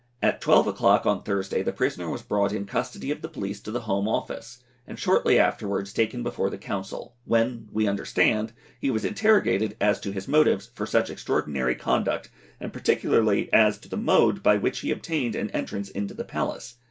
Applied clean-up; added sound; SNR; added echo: none; none; none; none.